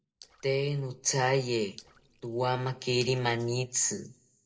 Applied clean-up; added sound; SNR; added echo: neural separator model SepFormer DNS4.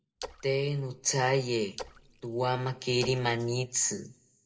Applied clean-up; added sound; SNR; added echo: none; Splash, splatter; 18 dB; reverberation time 0.4 s.